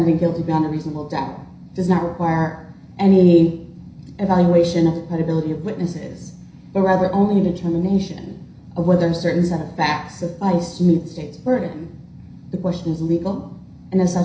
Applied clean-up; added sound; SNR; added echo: none; none; none; reverberation time 0.5 s.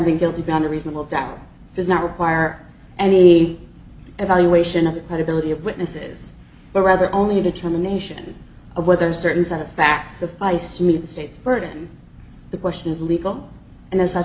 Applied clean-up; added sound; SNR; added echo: none; none; none; none.